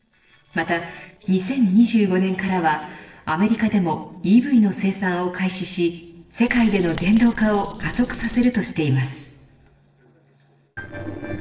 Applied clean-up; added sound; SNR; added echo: neural separator model SepFormer DNS4.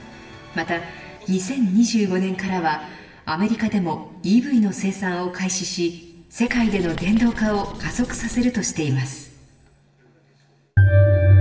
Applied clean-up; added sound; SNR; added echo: none; Writing; 12 dB; reverberation time 1.0 s.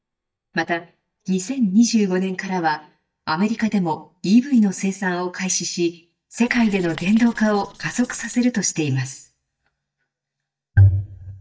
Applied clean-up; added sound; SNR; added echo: neural mask model DeepFilterNet 3.